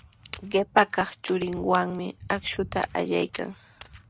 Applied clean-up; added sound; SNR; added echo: none; Walk, footsteps; 18 dB; none.